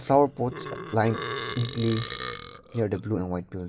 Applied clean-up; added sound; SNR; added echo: none; Burping, eructation; 9 dB; none.